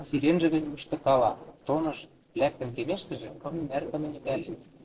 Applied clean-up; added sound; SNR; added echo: neural separator model SepFormer DNS4.